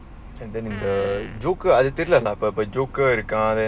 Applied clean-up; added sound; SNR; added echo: none; Fart; 19 dB; none.